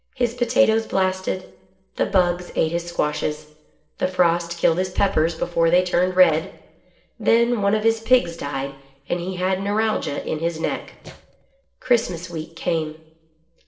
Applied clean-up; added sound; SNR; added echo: neural separator model SepFormer DNS4.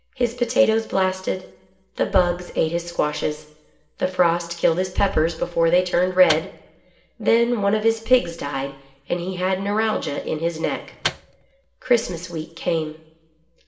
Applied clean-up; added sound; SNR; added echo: none; Microwave oven; 11 dB; reverberation time 0.7 s.